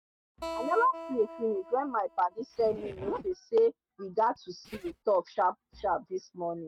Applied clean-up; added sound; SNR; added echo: neural mask model RNNoise.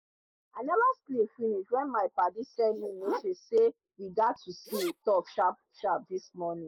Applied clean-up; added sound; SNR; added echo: neural mask model Resemble Enhance denoiser.